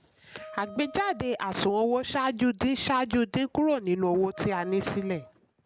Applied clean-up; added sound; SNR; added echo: none; Wind instrument, woodwind instrument; 19 dB; none.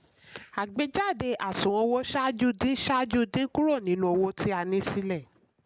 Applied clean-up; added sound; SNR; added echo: none; none; none; none.